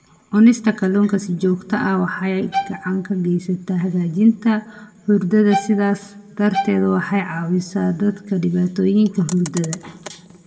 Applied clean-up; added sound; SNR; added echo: none; Bowed string instrument; 9 dB; reverberation time 1.5 s.